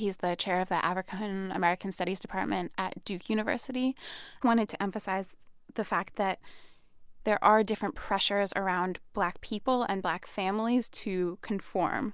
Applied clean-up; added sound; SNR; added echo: none; none; none; none.